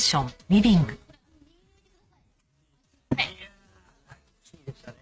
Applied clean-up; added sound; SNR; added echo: neural mask model RNNoise.